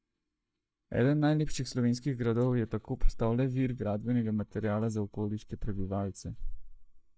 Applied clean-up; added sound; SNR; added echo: neural mask model DeepFilterNet 3.